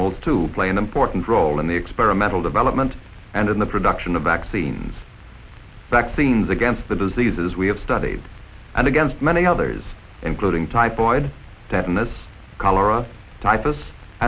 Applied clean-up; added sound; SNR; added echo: none; none; none; none.